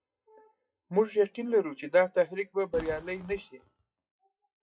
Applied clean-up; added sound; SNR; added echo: classical method WPE with log-MMSE.